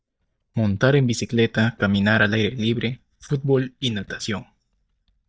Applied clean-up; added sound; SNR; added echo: neural mask model DeepFilterNet 3.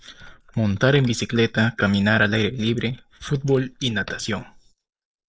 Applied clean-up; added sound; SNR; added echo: neural mask model Resemble Enhance denoiser.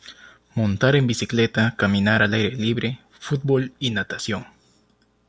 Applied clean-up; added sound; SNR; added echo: none; none; none; none.